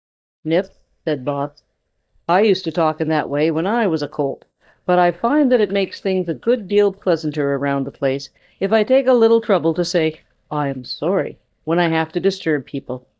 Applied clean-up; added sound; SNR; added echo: neural mask model DeepFilterNet 3.